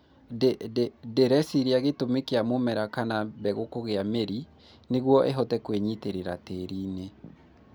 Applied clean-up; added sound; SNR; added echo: none; none; none; none.